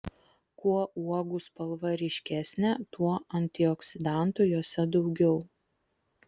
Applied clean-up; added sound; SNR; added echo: none; none; none; none.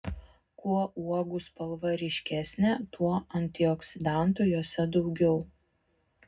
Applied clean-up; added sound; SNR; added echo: none; none; none; reverberation time 0.3 s.